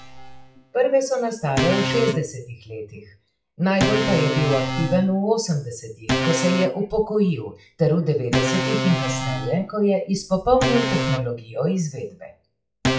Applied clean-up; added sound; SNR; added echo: classical method WPE with log-MMSE.